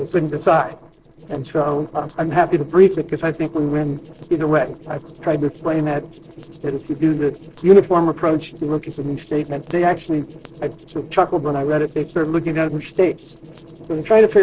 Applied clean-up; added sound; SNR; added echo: neural separator model SepFormer DNS4.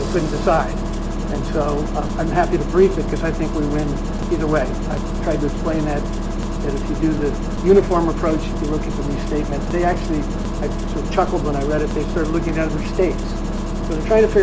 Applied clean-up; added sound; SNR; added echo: none; Engine starting; 1 dB; none.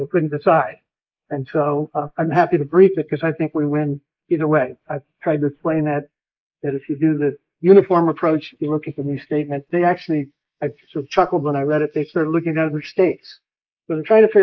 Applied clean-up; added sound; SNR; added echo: neural mask model Resemble Enhance denoiser.